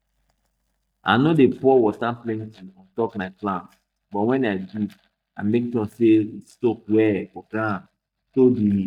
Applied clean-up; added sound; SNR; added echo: neural mask model DeepFilterNet 3.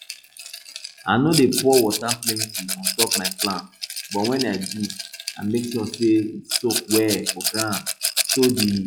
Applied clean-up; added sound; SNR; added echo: classical method log-MMSE.